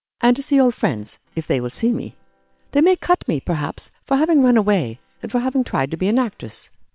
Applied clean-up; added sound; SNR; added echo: neural separator model SepFormer WHAM!.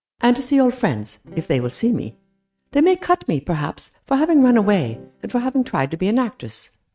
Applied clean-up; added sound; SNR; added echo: neural mask model RNNoise.